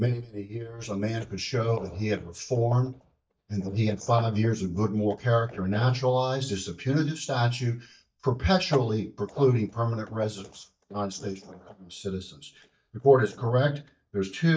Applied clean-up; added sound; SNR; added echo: neural mask model DeepFilterNet 3.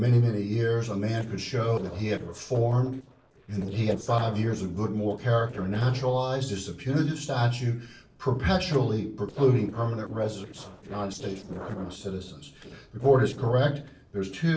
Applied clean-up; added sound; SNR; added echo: neural separator model SepFormer DNS4.